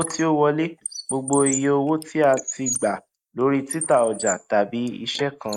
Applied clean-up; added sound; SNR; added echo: neural mask model Resemble Enhance denoiser.